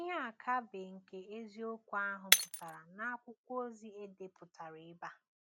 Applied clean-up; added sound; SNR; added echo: none; Shatter; -5 dB; none.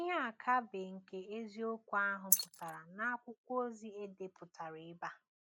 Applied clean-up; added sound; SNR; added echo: neural mask model Resemble Enhance denoiser.